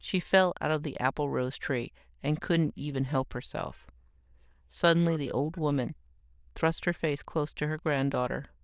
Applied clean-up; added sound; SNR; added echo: neural diffusion model UNIVERSE++.